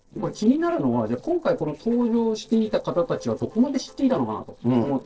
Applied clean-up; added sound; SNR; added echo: neural separator model SepFormer DNS4.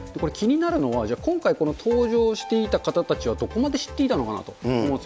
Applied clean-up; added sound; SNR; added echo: none; none; none; none.